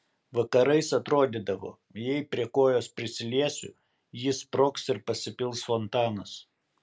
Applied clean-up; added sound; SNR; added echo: none; none; none; none.